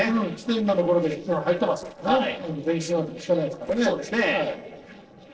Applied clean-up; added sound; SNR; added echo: neural separator model SepFormer DNS4.